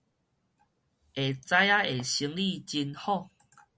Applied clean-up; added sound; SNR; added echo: none; none; none; none.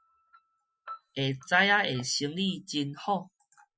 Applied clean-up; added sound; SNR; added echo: classical method Wiener filter.